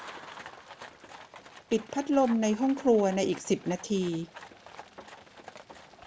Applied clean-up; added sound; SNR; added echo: none; Livestock, farm animals, working animals + Clapping; 17 dB; none.